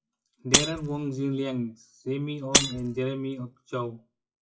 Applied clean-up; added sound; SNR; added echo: classical method WPE with log-MMSE.